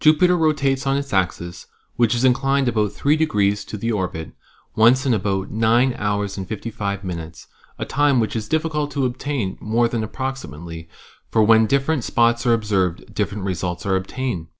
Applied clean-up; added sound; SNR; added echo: none; none; none; none.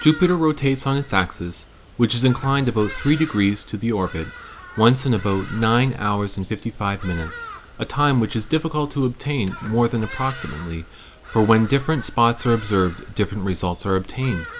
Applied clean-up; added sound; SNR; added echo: none; Bird vocalization, bird call, bird song; 17 dB; none.